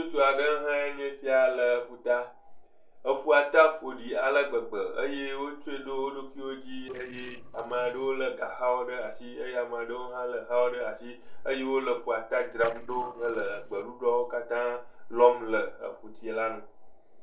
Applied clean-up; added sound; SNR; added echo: neural separator model SepFormer DNS4.